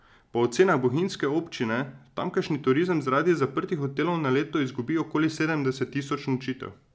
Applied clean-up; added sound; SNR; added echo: none; none; none; none.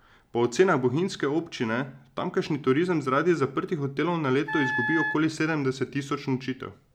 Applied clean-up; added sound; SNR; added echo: none; Wind instrument, woodwind instrument; 4 dB; none.